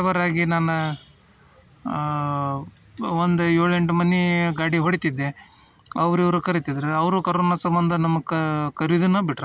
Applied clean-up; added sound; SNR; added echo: none; none; none; none.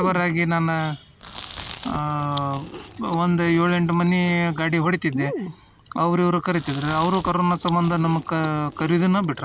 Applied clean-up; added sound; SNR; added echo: none; Chewing, mastication; 15 dB; none.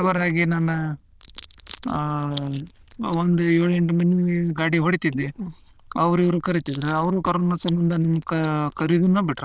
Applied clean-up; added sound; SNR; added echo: neural diffusion model UNIVERSE++.